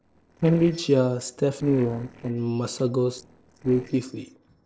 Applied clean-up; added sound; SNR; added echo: neural separator model SepFormer DNS4.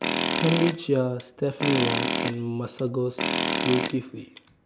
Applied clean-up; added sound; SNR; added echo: none; Tools; 0 dB; none.